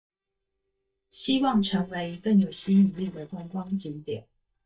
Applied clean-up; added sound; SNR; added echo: neural mask model DeepFilterNet 3.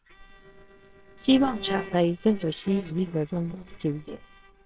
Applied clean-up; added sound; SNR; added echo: neural separator model SepFormer WHAMR!.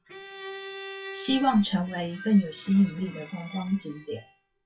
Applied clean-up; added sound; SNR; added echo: classical method WPE with log-MMSE.